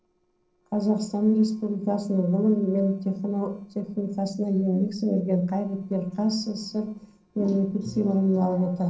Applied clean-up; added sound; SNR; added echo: neural separator model SepFormer DNS4.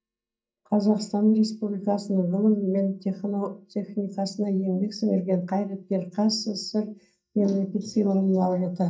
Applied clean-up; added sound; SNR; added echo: neural mask model DeepFilterNet 3.